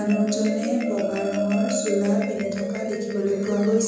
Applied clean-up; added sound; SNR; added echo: none; Marimba, xylophone; 6 dB; reverberation time 1.0 s.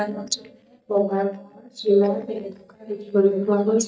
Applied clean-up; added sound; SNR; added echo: neural mask model DeepFilterNet 3.